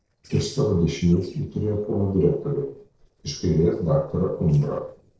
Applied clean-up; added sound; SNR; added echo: neural separator model SepFormer DNS4.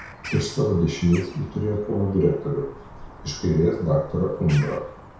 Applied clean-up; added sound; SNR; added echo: none; Bird vocalization, bird call, bird song; 17 dB; reverberation time 0.5 s.